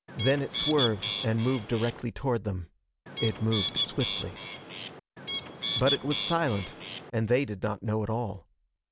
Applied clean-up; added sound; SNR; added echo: none; Bird; 4 dB; none.